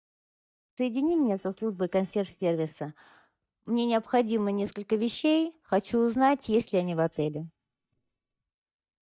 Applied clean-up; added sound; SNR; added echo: neural mask model DeepFilterNet 3.